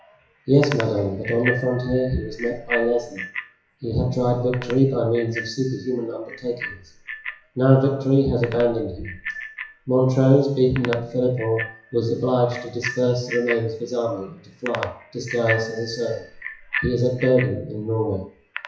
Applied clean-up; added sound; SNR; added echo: classical method WPE with log-MMSE.